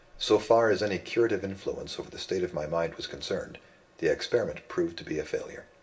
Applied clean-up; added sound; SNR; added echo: none; none; none; reverberation time 0.4 s.